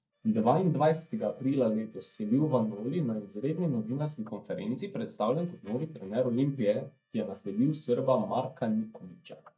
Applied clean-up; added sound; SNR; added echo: neural mask model DeepFilterNet 3.